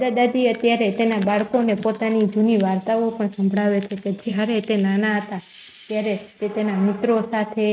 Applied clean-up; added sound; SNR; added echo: neural mask model RNNoise.